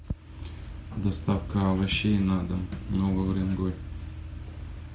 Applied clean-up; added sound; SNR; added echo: none; none; none; none.